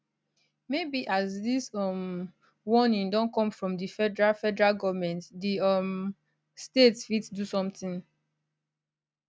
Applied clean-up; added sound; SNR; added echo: none; none; none; none.